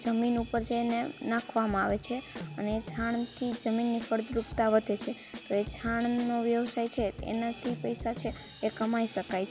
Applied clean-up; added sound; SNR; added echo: none; Drum / Drum kit; 13 dB; none.